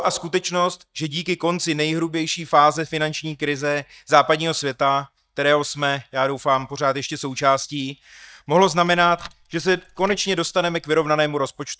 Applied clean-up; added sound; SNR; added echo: neural mask model DeepFilterNet 3.